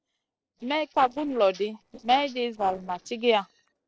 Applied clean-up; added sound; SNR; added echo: neural separator model SepFormer DNS4.